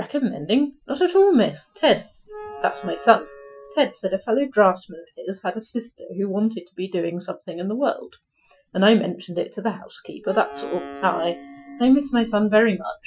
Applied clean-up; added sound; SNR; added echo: classical method Wiener filter.